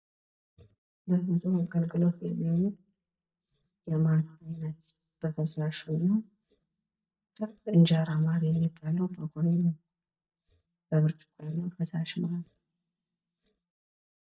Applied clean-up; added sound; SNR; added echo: neural mask model DeepFilterNet 3.